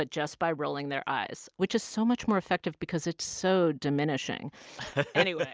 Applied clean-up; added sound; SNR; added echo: none; none; none; none.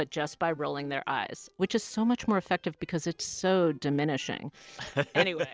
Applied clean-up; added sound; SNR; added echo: neural separator model SepFormer DNS4.